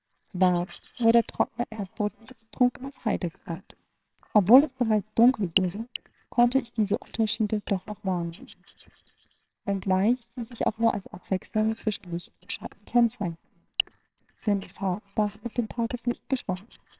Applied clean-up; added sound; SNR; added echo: neural separator model SepFormer WHAMR!.